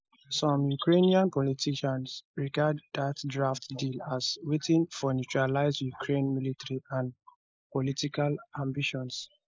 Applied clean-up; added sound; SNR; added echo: neural mask model Resemble Enhance denoiser.